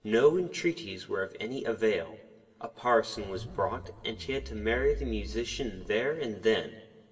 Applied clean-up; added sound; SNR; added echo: none; Zipper (clothing); 10 dB; reverberation time 1.7 s.